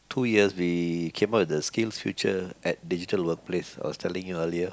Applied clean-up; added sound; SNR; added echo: none; none; none; none.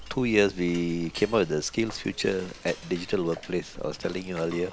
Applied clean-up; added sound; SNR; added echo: none; Cutlery, silverware / Dishes, pots, and pans; 16 dB; none.